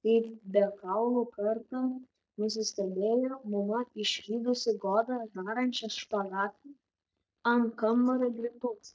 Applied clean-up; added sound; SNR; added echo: neural mask model DeepFilterNet 3.